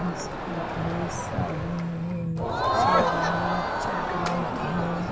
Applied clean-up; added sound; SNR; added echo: none; Crowd; -3 dB; reverberation time 1.6 s.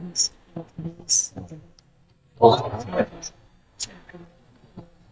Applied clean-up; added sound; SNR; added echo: neural mask model DeepFilterNet 3.